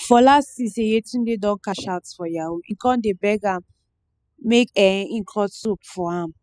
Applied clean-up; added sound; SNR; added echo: classical method spectral subtraction.